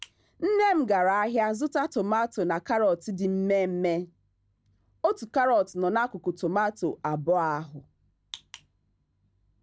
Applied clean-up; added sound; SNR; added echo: none; none; none; none.